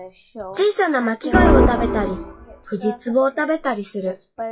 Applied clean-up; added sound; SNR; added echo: classical method WPE with log-MMSE.